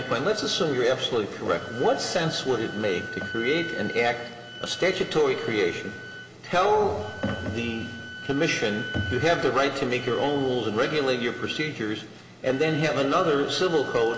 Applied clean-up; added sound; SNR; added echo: none; Wind instrument, woodwind instrument; 14 dB; reverberation time 2.7 s.